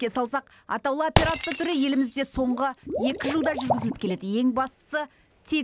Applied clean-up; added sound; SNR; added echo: none; Liquid + Shatter; 4 dB; none.